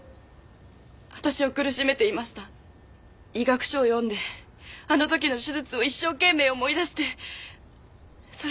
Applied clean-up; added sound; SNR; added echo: none; none; none; none.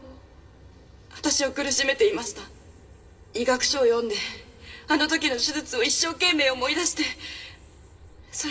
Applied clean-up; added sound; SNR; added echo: none; none; none; reverberation time 2.0 s.